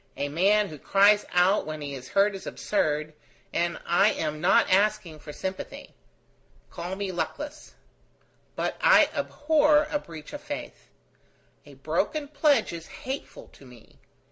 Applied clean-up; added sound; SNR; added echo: none; none; none; none.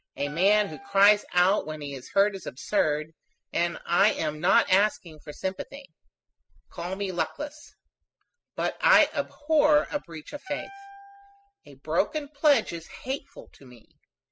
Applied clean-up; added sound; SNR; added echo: classical method spectral subtraction.